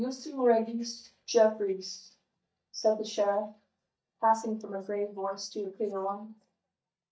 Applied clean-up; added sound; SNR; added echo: neural mask model DeepFilterNet 3.